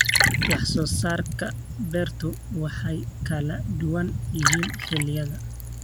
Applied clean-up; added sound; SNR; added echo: none; Liquid; 1 dB; none.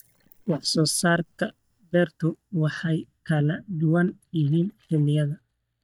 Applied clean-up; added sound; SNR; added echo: neural mask model DeepFilterNet 3.